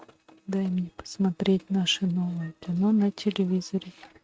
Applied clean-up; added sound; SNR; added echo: neural mask model RNNoise.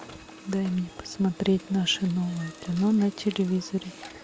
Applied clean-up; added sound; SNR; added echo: none; Printer; 19 dB; none.